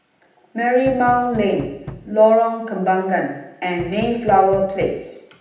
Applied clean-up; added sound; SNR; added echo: none; Knock; 15 dB; reverberation time 0.9 s.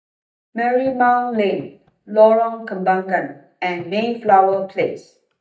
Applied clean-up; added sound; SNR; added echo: neural mask model DeepFilterNet 3.